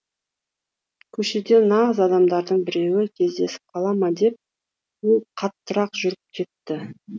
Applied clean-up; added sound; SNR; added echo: none; none; none; none.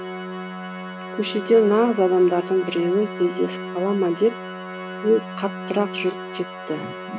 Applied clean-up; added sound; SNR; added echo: none; Organ; 10 dB; none.